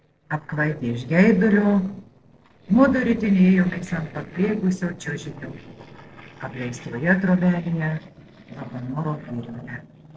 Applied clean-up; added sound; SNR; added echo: neural separator model SepFormer DNS4.